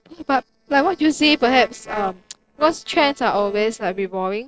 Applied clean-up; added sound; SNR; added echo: neural separator model SepFormer DNS4.